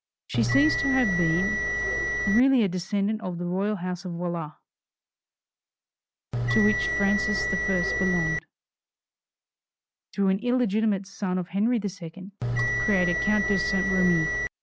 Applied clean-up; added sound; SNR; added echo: none; Bell; -1 dB; none.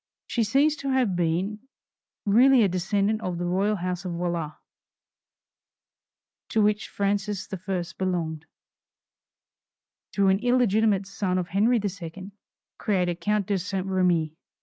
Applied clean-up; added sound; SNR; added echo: none; none; none; none.